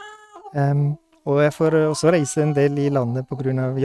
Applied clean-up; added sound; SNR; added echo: neural mask model RNNoise.